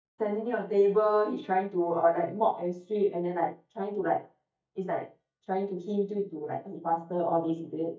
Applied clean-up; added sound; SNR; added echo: neural mask model DeepFilterNet 3.